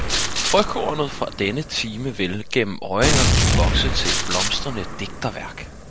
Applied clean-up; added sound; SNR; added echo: none; Gunshot, gunfire; -2 dB; none.